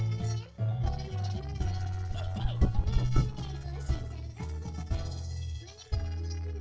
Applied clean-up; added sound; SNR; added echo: neural separator model SepFormer DNS4.